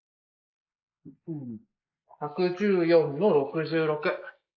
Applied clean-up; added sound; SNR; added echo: neural mask model Resemble Enhance denoiser.